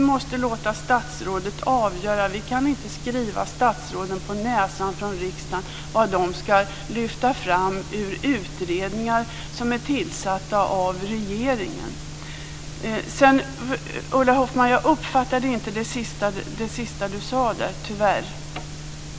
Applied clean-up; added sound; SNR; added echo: none; none; none; none.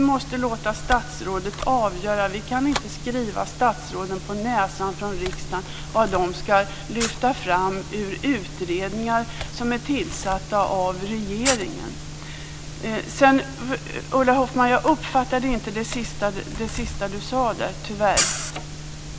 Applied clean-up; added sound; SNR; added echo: none; Camera; 11 dB; none.